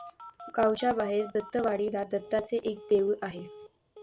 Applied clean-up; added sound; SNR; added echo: none; Telephone; 18 dB; none.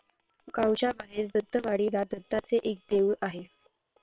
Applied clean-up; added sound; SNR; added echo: neural separator model SepFormer WHAM!.